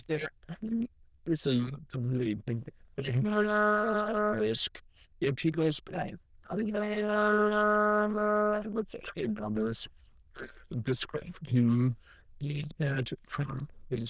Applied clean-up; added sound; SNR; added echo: neural diffusion model UNIVERSE++.